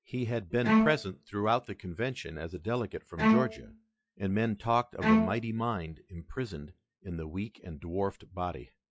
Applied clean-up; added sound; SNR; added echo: classical method log-MMSE.